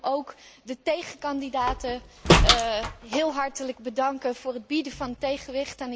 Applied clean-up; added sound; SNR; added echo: none; Slam; -3 dB; none.